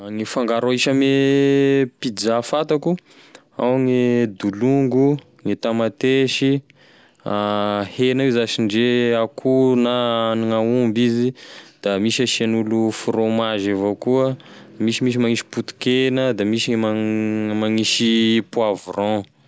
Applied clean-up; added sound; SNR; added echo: none; none; none; none.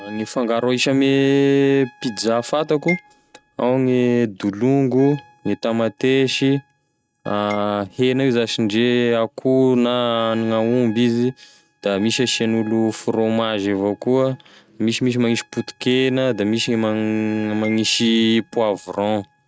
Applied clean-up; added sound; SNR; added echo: neural mask model RNNoise.